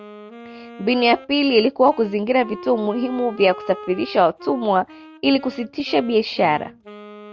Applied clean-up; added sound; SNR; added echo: none; Wind instrument, woodwind instrument; 18 dB; none.